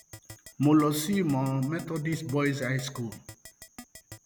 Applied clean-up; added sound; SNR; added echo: none; Keyboard (musical); 20 dB; none.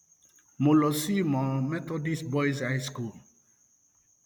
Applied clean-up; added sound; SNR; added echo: none; none; none; none.